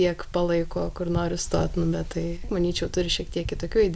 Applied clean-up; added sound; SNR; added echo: none; none; none; none.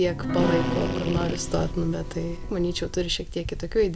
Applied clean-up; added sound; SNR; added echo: none; Drill + Piano; 4 dB; none.